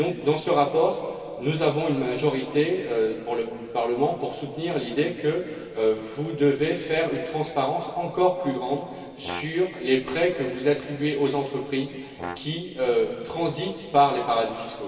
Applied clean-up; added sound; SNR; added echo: none; Brass instrument; 16 dB; reverberation time 2.5 s.